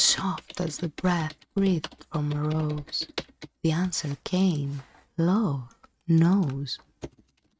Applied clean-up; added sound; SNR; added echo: neural mask model RNNoise.